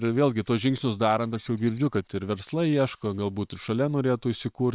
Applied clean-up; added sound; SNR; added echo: neural separator model SepFormer WHAM!.